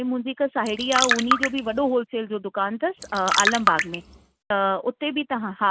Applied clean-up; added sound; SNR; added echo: none; Trickle, dribble; 1 dB; none.